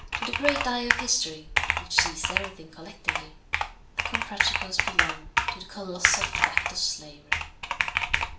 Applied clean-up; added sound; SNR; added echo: none; Computer keyboard; -5 dB; reverberation time 0.4 s.